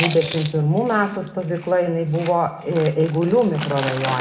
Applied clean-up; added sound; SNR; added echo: none; Chewing, mastication; 12 dB; reverberation time 1.0 s.